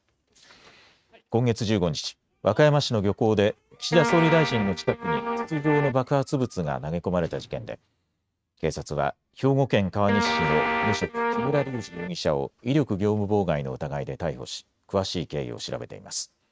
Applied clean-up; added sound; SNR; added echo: neural mask model RNNoise.